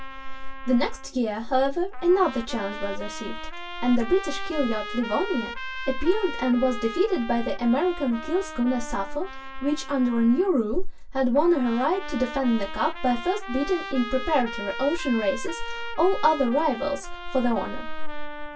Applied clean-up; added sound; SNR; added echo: none; Trumpet; 13 dB; reverberation time 0.1 s.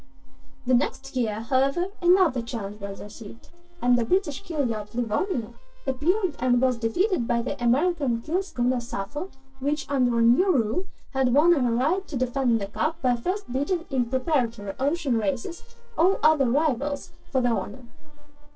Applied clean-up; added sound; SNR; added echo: neural separator model SepFormer DNS4.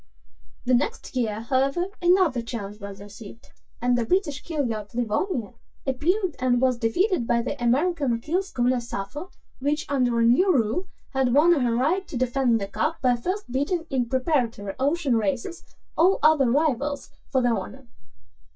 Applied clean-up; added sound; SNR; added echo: neural mask model DeepFilterNet 3.